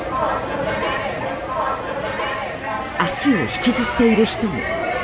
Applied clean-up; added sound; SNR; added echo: none; none; none; none.